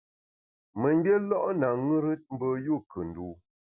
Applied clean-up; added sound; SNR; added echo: none; none; none; none.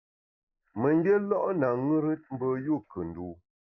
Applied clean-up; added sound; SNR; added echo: neural mask model Resemble Enhance denoiser.